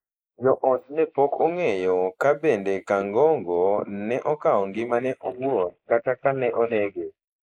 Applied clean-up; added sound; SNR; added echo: neural mask model Resemble Enhance denoiser.